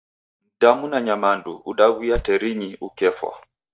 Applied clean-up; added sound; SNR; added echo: neural mask model DeepFilterNet 3.